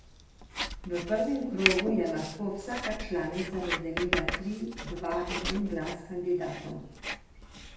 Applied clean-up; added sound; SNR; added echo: none; Writing; 4 dB; reverberation time 0.8 s.